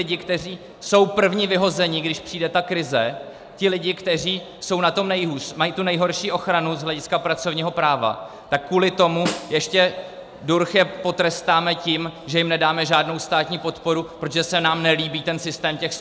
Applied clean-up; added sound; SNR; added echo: none; Snare drum; 13 dB; none.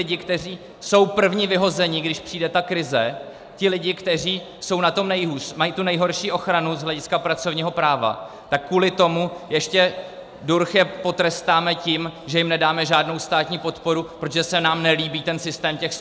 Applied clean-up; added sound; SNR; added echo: none; none; none; none.